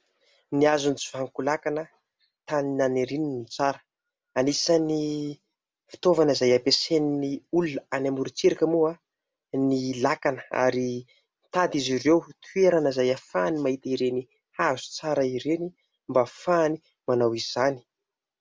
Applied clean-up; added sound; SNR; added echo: none; none; none; none.